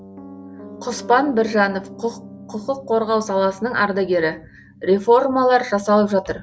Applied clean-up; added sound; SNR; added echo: none; Piano; 20 dB; none.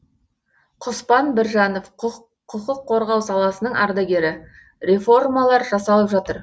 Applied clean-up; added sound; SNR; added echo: none; none; none; none.